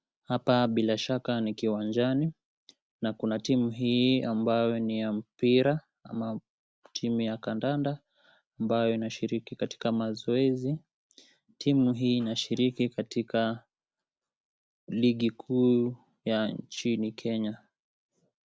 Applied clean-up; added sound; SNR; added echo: none; none; none; none.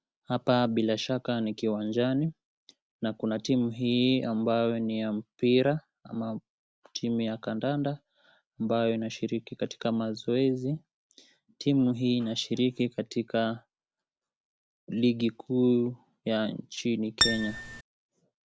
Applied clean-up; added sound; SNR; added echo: none; Acoustic guitar; -1 dB; none.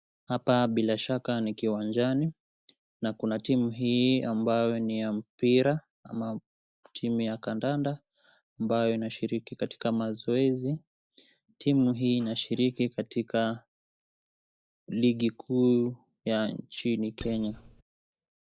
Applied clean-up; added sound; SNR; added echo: neural mask model DeepFilterNet 3.